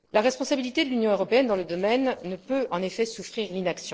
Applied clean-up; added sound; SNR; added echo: neural separator model SepFormer DNS4.